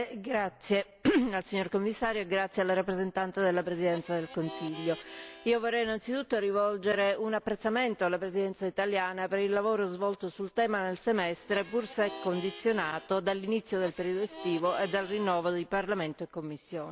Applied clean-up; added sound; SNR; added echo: none; Harmonica; 16 dB; none.